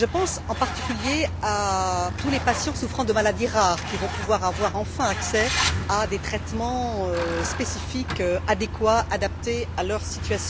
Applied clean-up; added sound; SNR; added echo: none; Truck; 5 dB; none.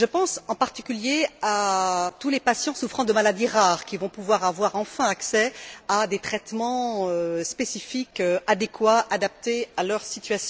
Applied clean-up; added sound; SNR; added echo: none; none; none; none.